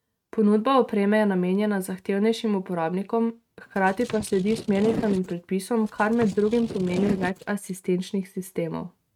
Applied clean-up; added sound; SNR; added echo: neural mask model RNNoise.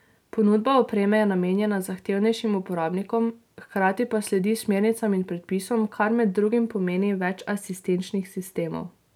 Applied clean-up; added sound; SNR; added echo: none; none; none; none.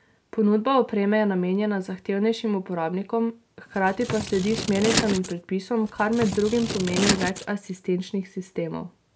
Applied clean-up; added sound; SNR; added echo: none; Scissors; 4 dB; none.